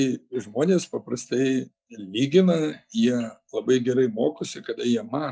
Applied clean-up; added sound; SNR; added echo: neural mask model DeepFilterNet 3.